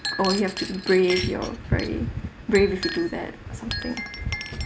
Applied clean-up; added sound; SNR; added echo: none; Chink, clink; 9 dB; none.